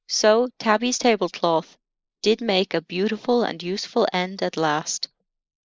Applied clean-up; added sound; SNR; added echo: neural mask model Resemble Enhance denoiser.